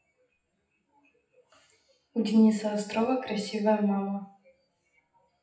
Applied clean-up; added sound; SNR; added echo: classical method WPE with log-MMSE.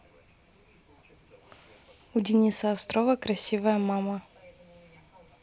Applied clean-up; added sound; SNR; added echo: none; none; none; none.